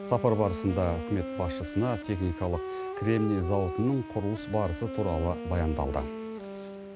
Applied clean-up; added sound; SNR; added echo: none; Wind instrument, woodwind instrument; 8 dB; none.